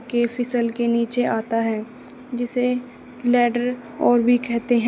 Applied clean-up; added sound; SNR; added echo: none; none; none; none.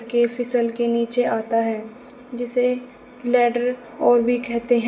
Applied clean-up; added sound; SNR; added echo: none; none; none; reverberation time 0.7 s.